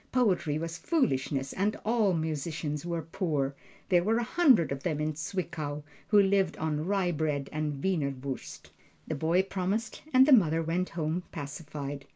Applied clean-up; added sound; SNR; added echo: none; none; none; none.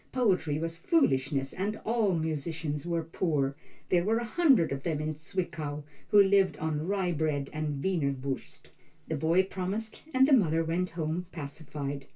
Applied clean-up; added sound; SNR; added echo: none; none; none; reverberation time 0.1 s.